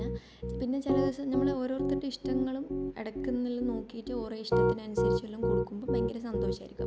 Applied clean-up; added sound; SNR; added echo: none; Piano; -3 dB; none.